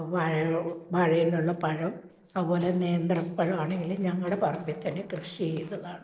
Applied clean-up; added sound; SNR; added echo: neural separator model SepFormer DNS4.